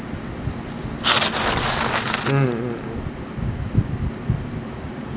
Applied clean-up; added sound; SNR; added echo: none; Bicycle; 2 dB; none.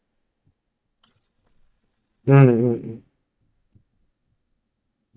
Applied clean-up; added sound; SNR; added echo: neural mask model DeepFilterNet 3.